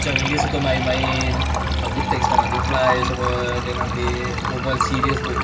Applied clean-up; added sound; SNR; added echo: none; Liquid; 2 dB; reverberation time 0.4 s.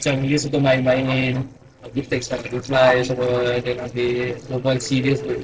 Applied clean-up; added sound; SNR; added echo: neural separator model SepFormer DNS4.